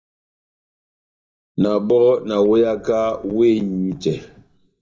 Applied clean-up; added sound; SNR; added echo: neural mask model DeepFilterNet 3.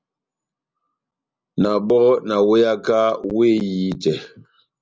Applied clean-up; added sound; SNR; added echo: none; none; none; none.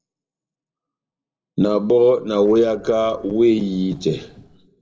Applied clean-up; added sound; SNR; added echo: neural separator model SepFormer DNS4.